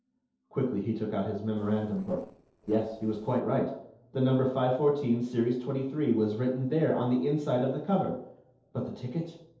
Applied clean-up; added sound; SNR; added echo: neural separator model SepFormer DNS4.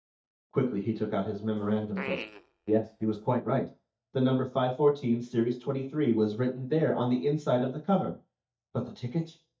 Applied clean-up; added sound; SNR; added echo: neural mask model DeepFilterNet 3.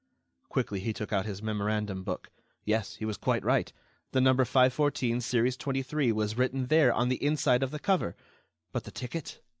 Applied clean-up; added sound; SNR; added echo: none; none; none; none.